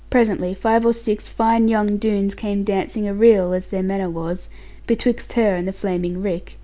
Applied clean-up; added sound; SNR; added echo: none; none; none; none.